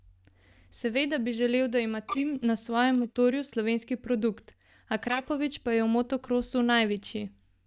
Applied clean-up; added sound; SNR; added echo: neural mask model DeepFilterNet 3.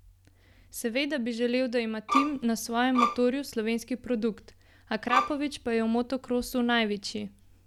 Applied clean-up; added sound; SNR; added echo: none; Bowed string instrument; 1 dB; none.